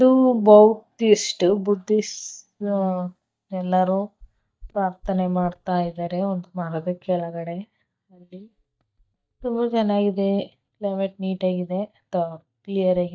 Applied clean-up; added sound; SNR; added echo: neural mask model DeepFilterNet 3.